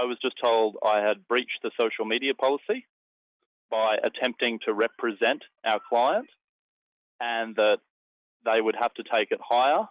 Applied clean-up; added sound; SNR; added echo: none; none; none; none.